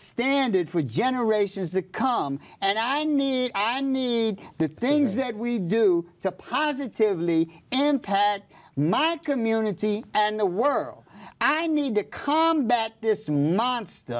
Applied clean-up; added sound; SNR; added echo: none; none; none; none.